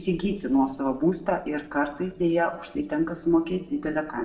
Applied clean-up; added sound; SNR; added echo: neural separator model SepFormer DNS4.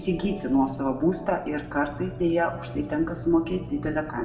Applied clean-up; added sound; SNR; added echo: none; Organ; 13 dB; reverberation time 1.2 s.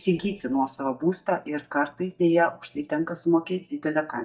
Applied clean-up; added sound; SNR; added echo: neural mask model DeepFilterNet 3.